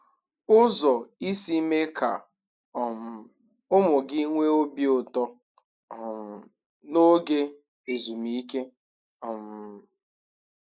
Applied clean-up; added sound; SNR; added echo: neural mask model Resemble Enhance denoiser.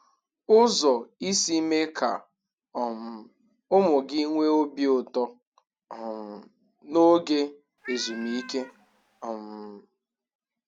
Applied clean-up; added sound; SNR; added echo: none; Cat; 17 dB; none.